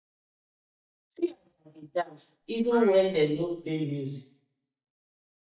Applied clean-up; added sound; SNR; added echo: neural mask model DeepFilterNet 3.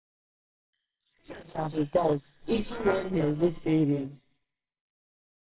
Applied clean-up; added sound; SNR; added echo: neural separator model SepFormer WHAMR!.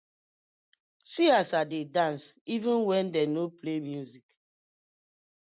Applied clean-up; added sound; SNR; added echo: none; none; none; none.